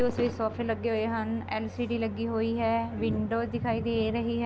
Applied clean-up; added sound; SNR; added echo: none; Fireworks; 13 dB; none.